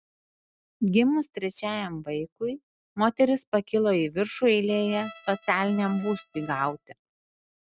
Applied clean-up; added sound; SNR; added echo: neural mask model RNNoise.